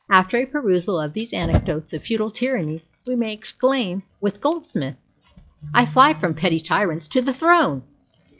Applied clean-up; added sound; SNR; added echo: classical method log-MMSE.